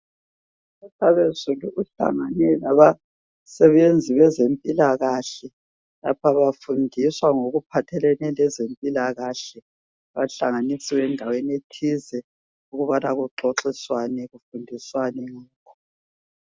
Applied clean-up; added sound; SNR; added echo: none; none; none; none.